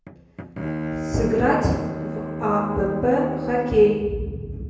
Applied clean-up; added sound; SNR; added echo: none; Bowed string instrument; 8 dB; reverberation time 1.2 s.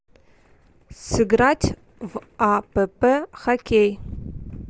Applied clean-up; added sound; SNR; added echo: none; none; none; none.